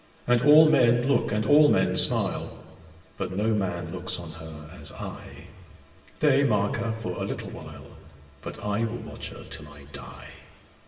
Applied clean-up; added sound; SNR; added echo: none; none; none; reverberation time 1.4 s.